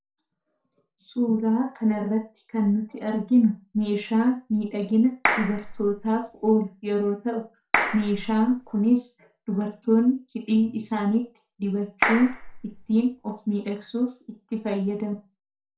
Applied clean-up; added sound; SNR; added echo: none; Clapping; 4 dB; reverberation time 0.3 s.